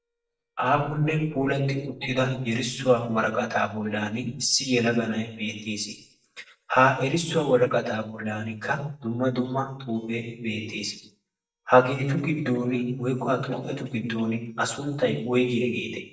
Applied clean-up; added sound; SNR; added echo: neural mask model DeepFilterNet 3.